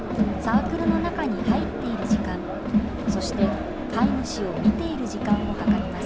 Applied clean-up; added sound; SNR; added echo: none; Crowd; -5 dB; none.